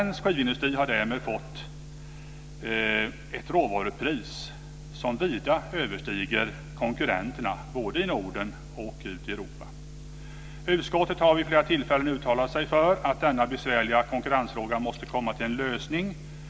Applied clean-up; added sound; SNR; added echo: none; none; none; none.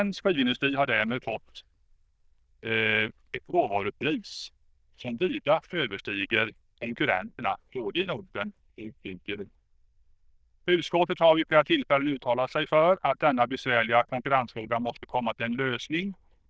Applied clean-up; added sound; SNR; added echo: neural diffusion model UNIVERSE++.